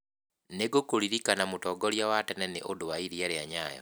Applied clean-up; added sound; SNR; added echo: none; none; none; none.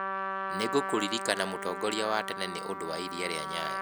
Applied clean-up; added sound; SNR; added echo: none; Trumpet; 3 dB; none.